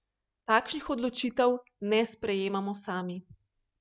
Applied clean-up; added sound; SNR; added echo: none; none; none; none.